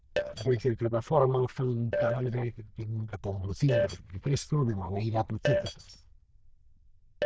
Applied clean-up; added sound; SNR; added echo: neural diffusion model UNIVERSE++.